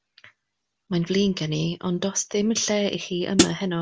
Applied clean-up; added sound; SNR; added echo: none; Hi-hat; -5 dB; none.